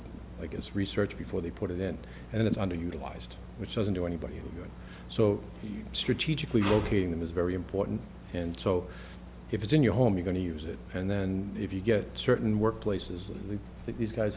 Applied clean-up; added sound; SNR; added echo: none; none; none; none.